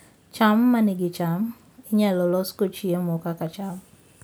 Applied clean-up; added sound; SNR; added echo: none; none; none; none.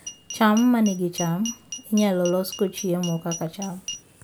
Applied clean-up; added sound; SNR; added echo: none; Glass; 14 dB; none.